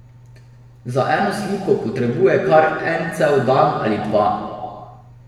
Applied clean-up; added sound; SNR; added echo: none; none; none; reverberation time 1.6 s.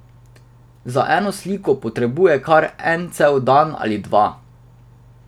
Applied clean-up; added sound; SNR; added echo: none; none; none; none.